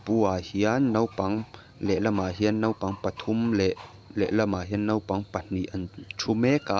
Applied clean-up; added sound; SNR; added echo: none; none; none; none.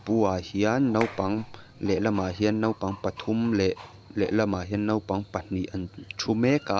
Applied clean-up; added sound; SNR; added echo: none; Clapping; 14 dB; none.